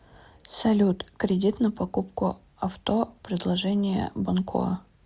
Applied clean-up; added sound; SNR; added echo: none; none; none; none.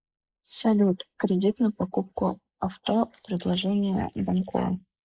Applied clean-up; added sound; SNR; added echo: neural mask model Resemble Enhance denoiser.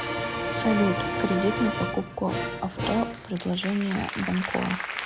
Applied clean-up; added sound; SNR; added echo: none; Applause; 2 dB; none.